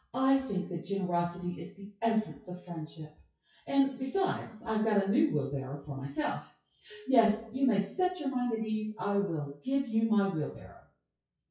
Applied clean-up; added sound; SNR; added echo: classical method WPE with log-MMSE.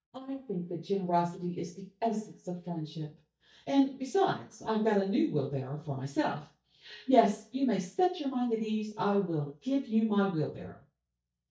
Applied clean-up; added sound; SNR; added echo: neural mask model DeepFilterNet 3.